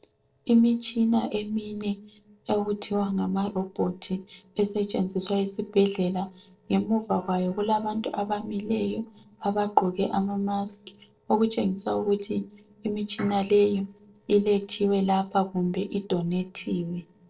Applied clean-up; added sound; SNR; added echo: neural separator model SepFormer DNS4.